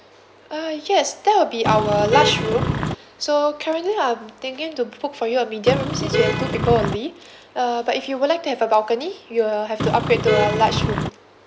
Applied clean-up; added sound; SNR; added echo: none; Vehicle horn, car horn, honking; 0 dB; none.